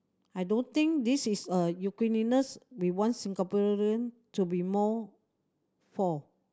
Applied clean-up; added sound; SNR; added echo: none; none; none; none.